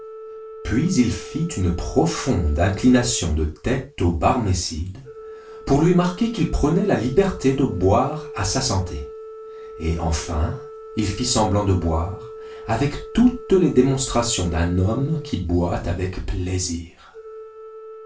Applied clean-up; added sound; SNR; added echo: none; Organ; 16 dB; reverberation time 0.2 s.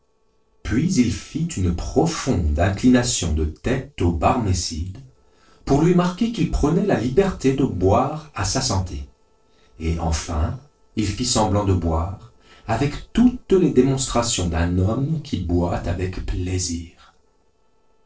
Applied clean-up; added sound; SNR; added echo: neural separator model SepFormer DNS4.